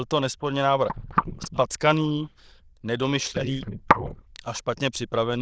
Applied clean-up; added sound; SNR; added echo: neural diffusion model UNIVERSE++.